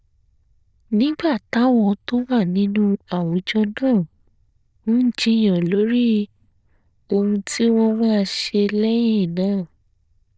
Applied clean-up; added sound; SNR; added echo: neural diffusion model UNIVERSE++.